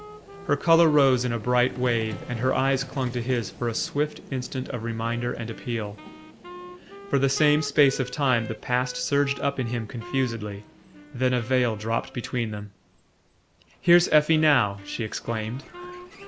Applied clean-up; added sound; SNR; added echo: none; Vehicle + Wind instrument, woodwind instrument; 17 dB; none.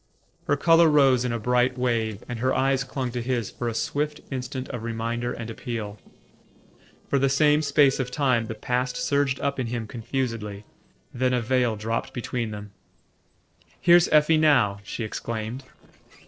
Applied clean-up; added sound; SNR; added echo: neural separator model SepFormer DNS4.